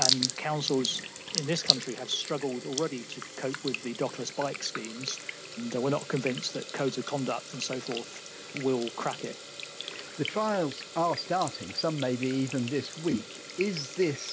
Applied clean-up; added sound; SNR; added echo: none; Sink (filling or washing) / Water tap, faucet; 5 dB; none.